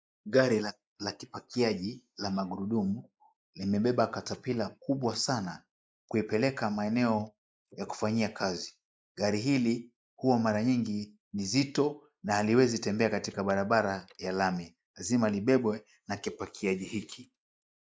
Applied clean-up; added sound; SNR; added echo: neural mask model Resemble Enhance denoiser.